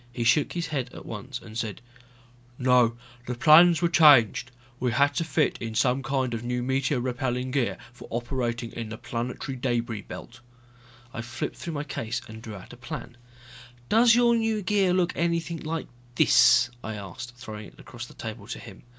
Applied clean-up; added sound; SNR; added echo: none; none; none; none.